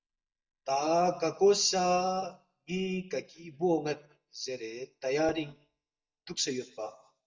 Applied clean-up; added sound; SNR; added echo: neural mask model DeepFilterNet 3.